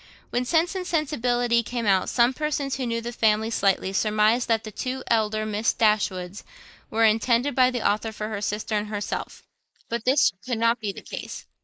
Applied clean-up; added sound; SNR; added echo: neural mask model Resemble Enhance denoiser.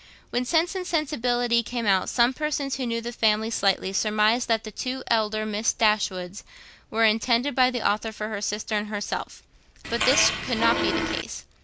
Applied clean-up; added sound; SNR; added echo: none; Fart; 0 dB; none.